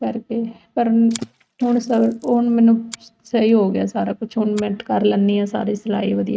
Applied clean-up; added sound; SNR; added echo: neural mask model RNNoise.